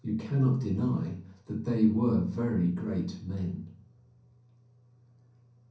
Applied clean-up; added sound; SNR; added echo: none; none; none; reverberation time 0.6 s.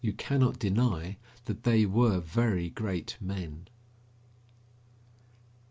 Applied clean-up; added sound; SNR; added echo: none; none; none; none.